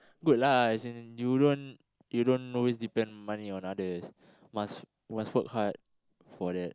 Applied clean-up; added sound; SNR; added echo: neural mask model Resemble Enhance denoiser.